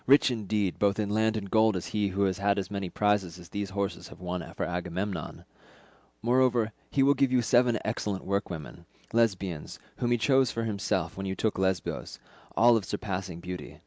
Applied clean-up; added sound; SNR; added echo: none; none; none; none.